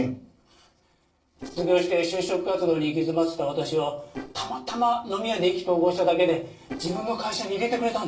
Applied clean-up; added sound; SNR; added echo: neural separator model SepFormer DNS4.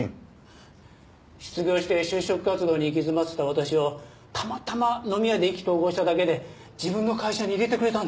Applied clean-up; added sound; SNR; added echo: none; none; none; none.